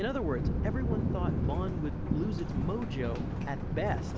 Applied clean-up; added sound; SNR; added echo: none; Thunder; -4 dB; none.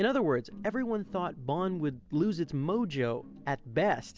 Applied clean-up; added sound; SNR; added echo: none; none; none; none.